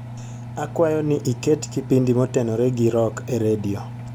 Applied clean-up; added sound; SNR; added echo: none; Engine; 12 dB; none.